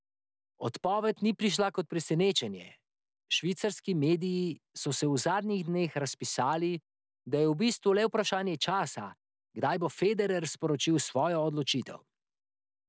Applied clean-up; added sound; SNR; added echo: none; none; none; none.